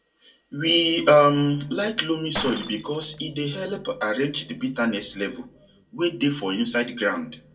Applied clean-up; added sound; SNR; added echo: none; Shatter; 19 dB; reverberation time 0.2 s.